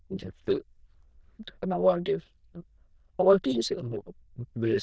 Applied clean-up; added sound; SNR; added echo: neural diffusion model UNIVERSE++.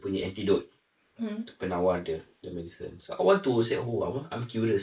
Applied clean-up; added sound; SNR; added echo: neural mask model Resemble Enhance denoiser.